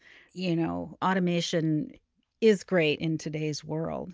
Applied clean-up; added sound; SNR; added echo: none; none; none; none.